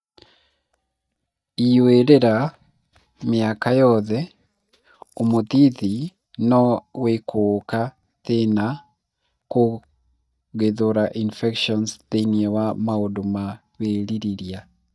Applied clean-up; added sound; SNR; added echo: neural mask model DeepFilterNet 3.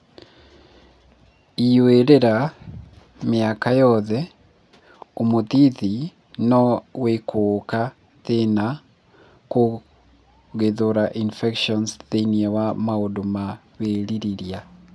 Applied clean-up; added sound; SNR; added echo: none; none; none; none.